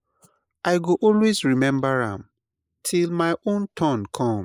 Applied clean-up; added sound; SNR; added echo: neural mask model Resemble Enhance denoiser.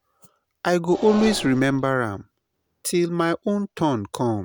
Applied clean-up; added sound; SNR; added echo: none; Engine; 17 dB; none.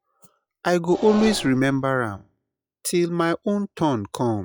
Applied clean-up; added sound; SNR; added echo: classical method log-MMSE.